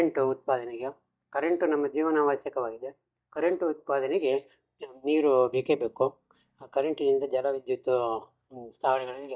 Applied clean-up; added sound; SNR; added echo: neural mask model DeepFilterNet 3.